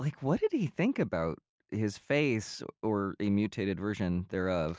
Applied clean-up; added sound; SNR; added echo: none; none; none; none.